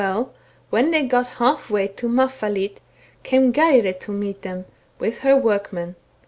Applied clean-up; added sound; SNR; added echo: none; none; none; none.